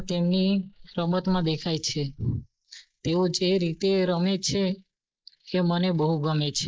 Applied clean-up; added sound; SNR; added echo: neural mask model Resemble Enhance denoiser.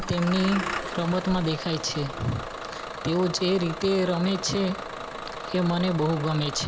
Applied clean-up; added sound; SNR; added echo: none; Engine starting / Bus; 8 dB; none.